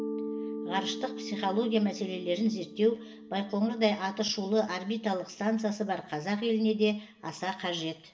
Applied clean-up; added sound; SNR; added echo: none; Mallet percussion; 12 dB; reverberation time 0.9 s.